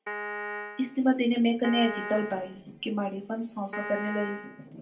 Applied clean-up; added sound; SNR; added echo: none; Piano; 7 dB; reverberation time 0.2 s.